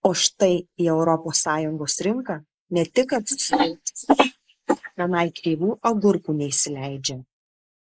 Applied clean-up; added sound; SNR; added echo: neural mask model Resemble Enhance denoiser.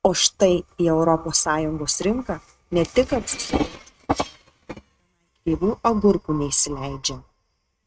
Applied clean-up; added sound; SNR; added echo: neural mask model RNNoise.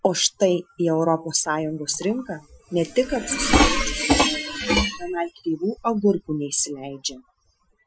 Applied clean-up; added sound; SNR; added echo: classical method Wiener filter.